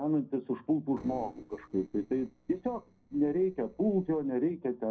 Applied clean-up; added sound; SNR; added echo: neural separator model SepFormer DNS4.